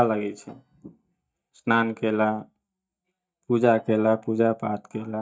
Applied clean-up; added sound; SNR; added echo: neural mask model DeepFilterNet 3.